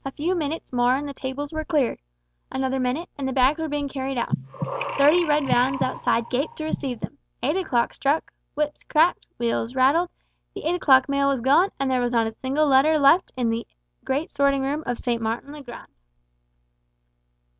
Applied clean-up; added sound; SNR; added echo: none; Breathing; 6 dB; none.